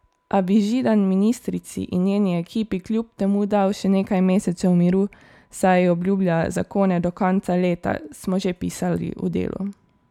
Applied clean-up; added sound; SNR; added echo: none; none; none; none.